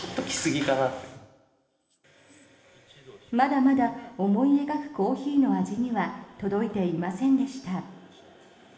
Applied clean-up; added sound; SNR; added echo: none; none; none; reverberation time 1.1 s.